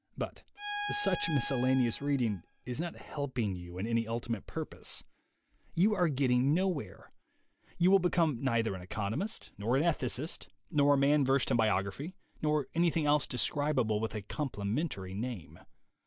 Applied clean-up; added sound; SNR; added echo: none; Bowed string instrument; 9 dB; none.